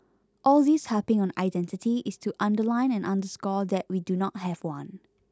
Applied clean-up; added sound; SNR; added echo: none; none; none; none.